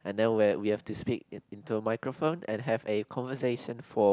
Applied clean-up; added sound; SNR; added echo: none; none; none; none.